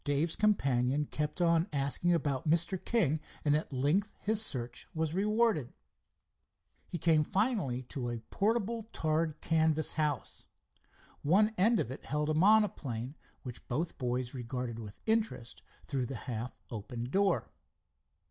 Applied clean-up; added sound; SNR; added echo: none; none; none; none.